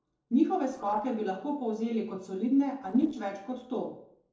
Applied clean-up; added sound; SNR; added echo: neural separator model SepFormer DNS4.